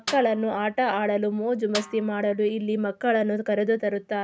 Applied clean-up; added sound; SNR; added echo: none; Snare drum; 16 dB; none.